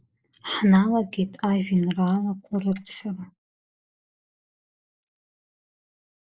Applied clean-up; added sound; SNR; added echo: neural mask model Resemble Enhance denoiser.